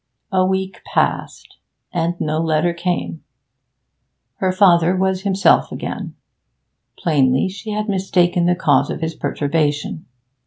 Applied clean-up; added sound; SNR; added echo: none; none; none; none.